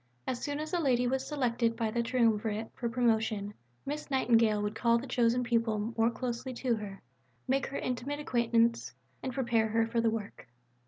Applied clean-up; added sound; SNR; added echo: none; none; none; none.